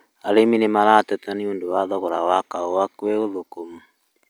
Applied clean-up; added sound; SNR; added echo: none; none; none; none.